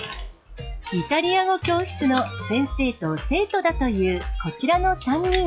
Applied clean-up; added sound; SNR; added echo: classical method log-MMSE.